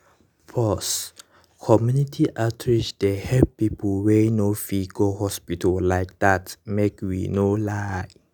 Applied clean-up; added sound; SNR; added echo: none; none; none; none.